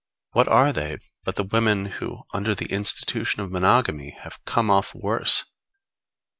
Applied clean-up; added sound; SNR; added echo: none; none; none; none.